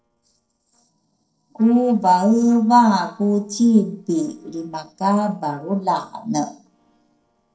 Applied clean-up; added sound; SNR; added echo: neural separator model SepFormer DNS4.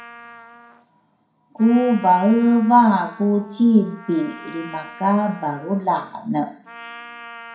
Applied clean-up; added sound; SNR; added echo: none; Trumpet; 20 dB; reverberation time 0.5 s.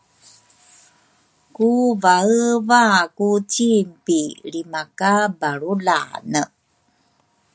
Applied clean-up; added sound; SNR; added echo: none; none; none; none.